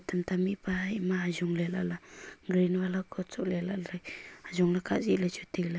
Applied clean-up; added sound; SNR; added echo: none; none; none; none.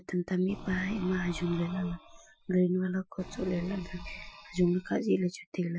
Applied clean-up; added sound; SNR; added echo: classical method Wiener filter.